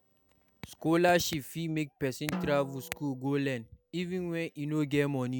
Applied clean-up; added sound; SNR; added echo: none; Drum; 12 dB; none.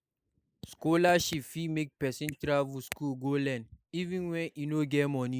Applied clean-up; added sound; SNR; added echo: neural mask model Resemble Enhance denoiser.